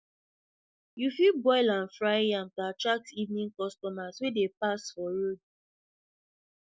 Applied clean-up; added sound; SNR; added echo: none; none; none; none.